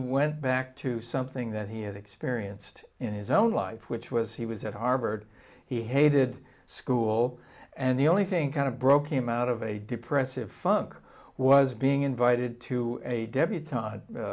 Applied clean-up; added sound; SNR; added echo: none; none; none; none.